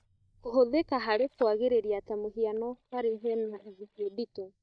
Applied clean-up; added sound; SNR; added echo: neural mask model DeepFilterNet 3.